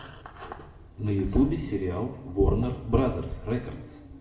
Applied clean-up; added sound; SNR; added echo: none; none; none; reverberation time 0.8 s.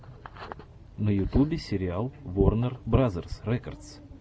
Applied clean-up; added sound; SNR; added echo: none; none; none; none.